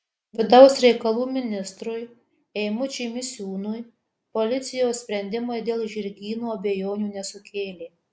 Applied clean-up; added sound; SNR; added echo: none; none; none; none.